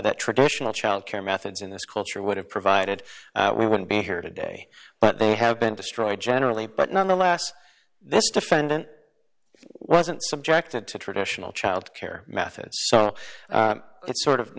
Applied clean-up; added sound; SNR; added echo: none; none; none; none.